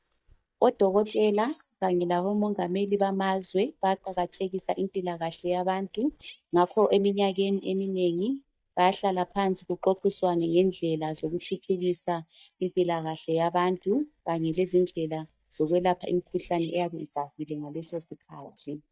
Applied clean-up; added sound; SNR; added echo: neural mask model DeepFilterNet 3.